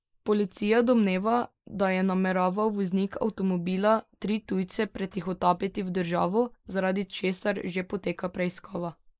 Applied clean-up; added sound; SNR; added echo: neural mask model Resemble Enhance denoiser.